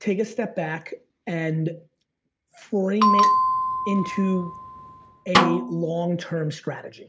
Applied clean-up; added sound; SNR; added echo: none; Snare drum + Bell; -3 dB; none.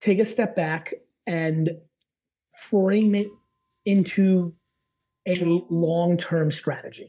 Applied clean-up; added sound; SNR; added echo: neural mask model DeepFilterNet 3.